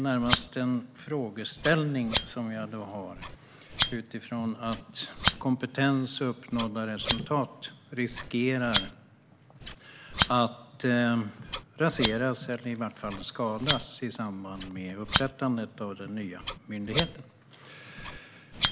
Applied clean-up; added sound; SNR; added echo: none; Scissors; 5 dB; none.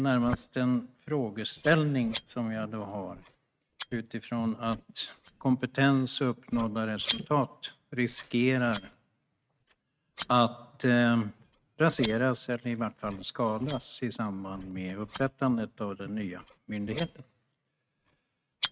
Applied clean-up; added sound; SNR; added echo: neural mask model RNNoise.